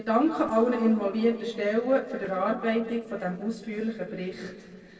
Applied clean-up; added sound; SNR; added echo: neural separator model SepFormer DNS4.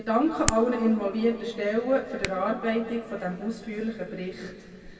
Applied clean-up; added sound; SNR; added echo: none; Hands; 12 dB; reverberation time 2.1 s.